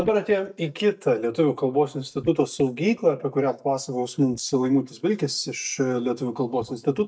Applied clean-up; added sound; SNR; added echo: neural mask model DeepFilterNet 3.